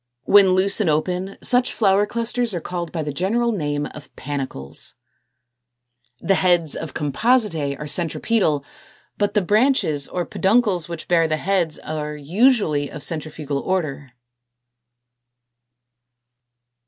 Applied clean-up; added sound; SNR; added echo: none; none; none; none.